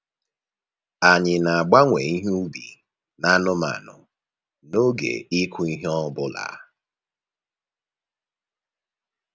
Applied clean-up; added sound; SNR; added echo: none; none; none; none.